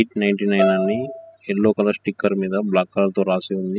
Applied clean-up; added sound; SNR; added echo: classical method spectral subtraction.